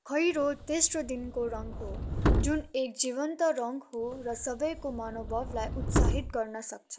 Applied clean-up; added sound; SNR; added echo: none; Subway, metro, underground; 0 dB; none.